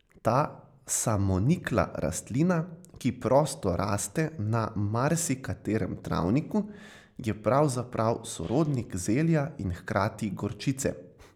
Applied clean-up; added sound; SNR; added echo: none; none; none; none.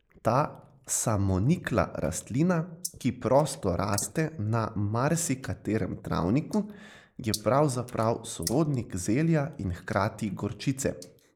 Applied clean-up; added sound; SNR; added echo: neural mask model Resemble Enhance denoiser.